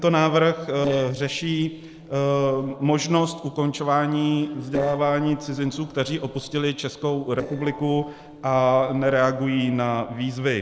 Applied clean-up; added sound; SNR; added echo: neural separator model SepFormer DNS4.